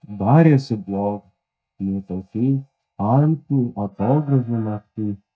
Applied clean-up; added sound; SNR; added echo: neural mask model DeepFilterNet 3.